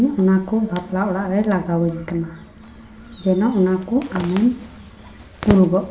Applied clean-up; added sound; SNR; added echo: none; Zipper (clothing); 15 dB; reverberation time 0.6 s.